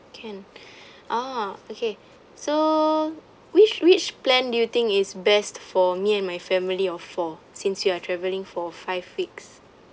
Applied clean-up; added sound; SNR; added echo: none; none; none; none.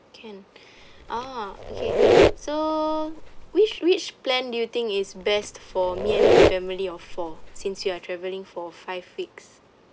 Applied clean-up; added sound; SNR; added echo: none; Squeak; -4 dB; none.